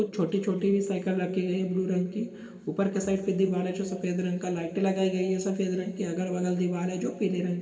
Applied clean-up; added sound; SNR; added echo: none; none; none; reverberation time 1.9 s.